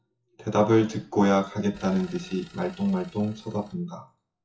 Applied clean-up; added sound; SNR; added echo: classical method WPE with log-MMSE.